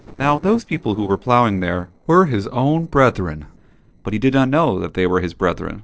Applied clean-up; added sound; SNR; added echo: neural separator model SepFormer DNS4.